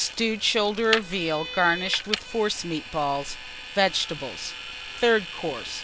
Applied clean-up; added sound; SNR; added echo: none; Vehicle; 9 dB; none.